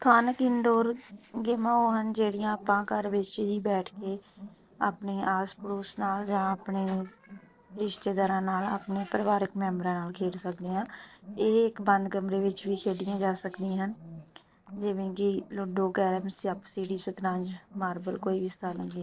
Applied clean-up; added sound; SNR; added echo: neural separator model SepFormer DNS4.